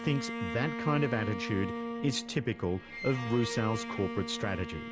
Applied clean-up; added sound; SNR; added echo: none; Bowed string instrument; 6 dB; none.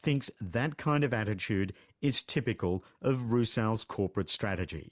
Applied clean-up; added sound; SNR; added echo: none; none; none; none.